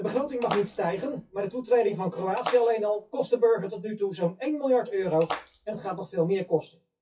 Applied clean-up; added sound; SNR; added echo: classical method WPE with log-MMSE.